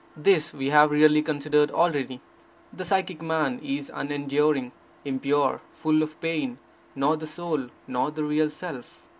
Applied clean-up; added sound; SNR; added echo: none; none; none; none.